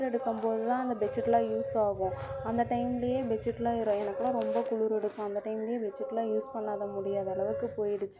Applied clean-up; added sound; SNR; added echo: none; none; none; none.